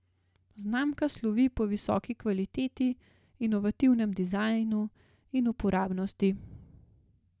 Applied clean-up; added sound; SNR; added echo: none; none; none; none.